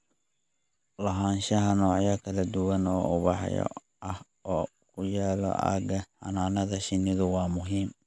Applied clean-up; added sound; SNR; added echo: none; none; none; none.